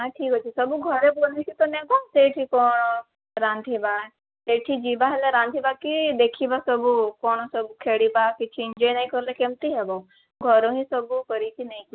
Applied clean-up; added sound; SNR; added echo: none; none; none; none.